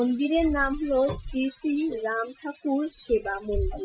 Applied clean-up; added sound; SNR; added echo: classical method Wiener filter.